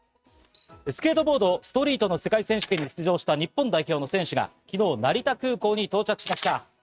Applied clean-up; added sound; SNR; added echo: neural mask model RNNoise.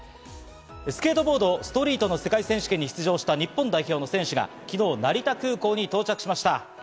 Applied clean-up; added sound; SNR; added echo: none; none; none; none.